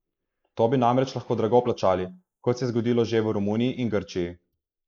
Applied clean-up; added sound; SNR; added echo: neural mask model Resemble Enhance denoiser.